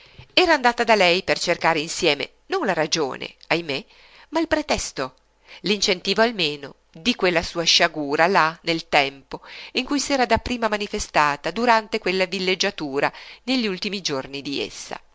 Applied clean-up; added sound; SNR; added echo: none; none; none; none.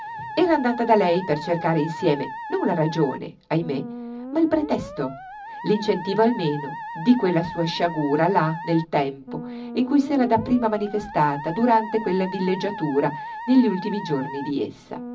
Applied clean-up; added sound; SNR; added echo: none; Musical instrument; 12 dB; reverberation time 0.4 s.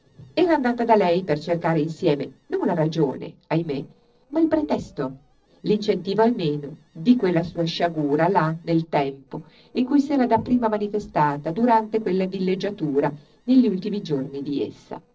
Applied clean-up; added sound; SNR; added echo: neural separator model SepFormer DNS4.